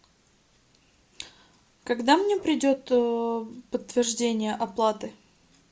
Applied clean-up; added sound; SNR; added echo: none; none; none; none.